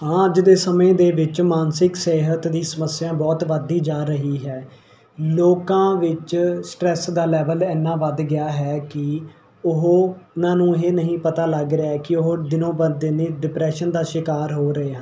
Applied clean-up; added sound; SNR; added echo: none; none; none; none.